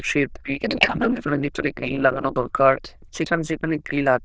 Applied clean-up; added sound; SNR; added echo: neural diffusion model UNIVERSE++.